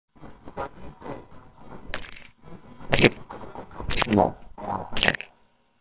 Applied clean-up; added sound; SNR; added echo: neural separator model SepFormer WHAMR!.